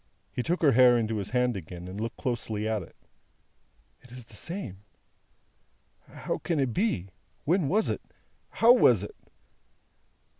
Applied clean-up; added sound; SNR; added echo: none; none; none; none.